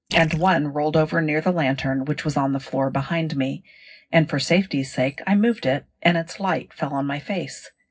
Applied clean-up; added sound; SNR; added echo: neural separator model SepFormer DNS4.